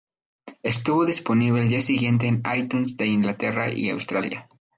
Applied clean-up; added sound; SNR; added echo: none; none; none; none.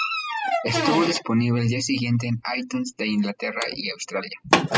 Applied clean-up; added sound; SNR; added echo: classical method spectral subtraction.